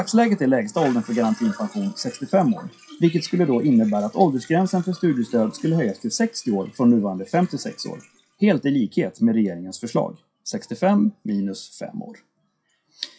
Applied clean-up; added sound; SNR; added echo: classical method WPE with log-MMSE.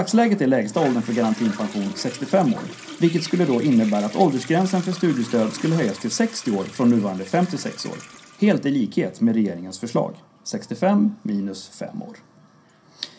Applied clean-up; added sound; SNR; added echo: none; Toilet flush; 19 dB; reverberation time 0.3 s.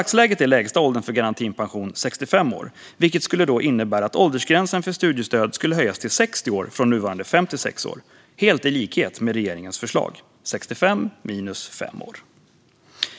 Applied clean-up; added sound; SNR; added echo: none; none; none; none.